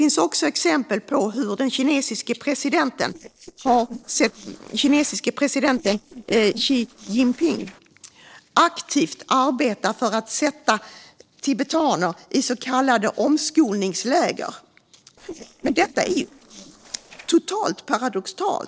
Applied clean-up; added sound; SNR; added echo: neural separator model SepFormer DNS4.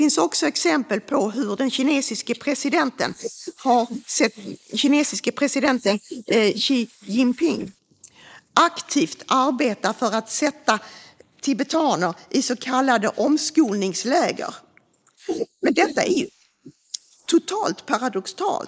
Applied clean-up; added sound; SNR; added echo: neural mask model Resemble Enhance denoiser.